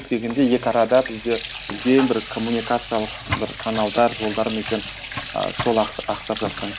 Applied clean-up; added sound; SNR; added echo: none; Sink (filling or washing) / Water tap, faucet; 8 dB; none.